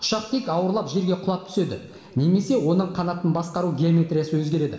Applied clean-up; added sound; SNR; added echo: none; none; none; reverberation time 1.1 s.